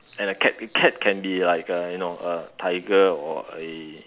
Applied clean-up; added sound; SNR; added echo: none; none; none; none.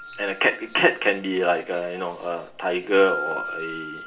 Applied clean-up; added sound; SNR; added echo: none; Glockenspiel; 11 dB; reverberation time 0.4 s.